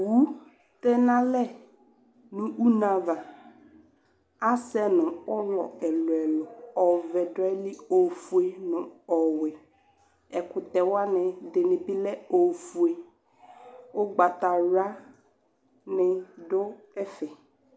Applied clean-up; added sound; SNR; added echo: none; none; none; none.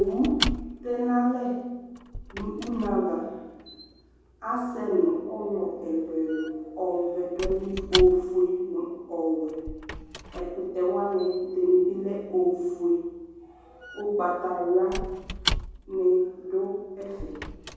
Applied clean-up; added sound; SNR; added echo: none; Squeak / Wood; 10 dB; reverberation time 1.3 s.